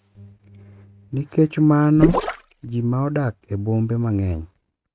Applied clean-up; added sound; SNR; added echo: neural mask model RNNoise.